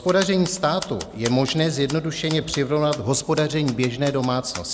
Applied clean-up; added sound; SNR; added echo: none; Typewriter; 16 dB; none.